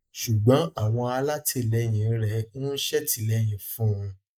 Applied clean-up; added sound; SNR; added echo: neural mask model Resemble Enhance denoiser.